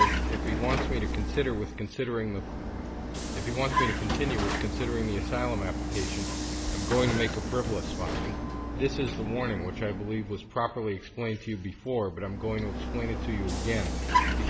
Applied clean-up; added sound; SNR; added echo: none; Vehicle; -1 dB; none.